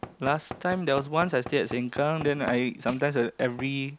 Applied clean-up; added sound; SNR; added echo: none; Knock / Wood + Crushing; 15 dB; none.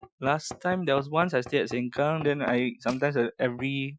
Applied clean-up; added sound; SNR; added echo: classical method Wiener filter.